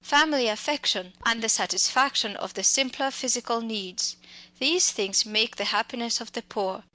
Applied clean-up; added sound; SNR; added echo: none; none; none; none.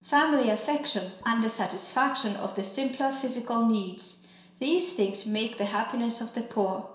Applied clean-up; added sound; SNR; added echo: none; none; none; reverberation time 0.7 s.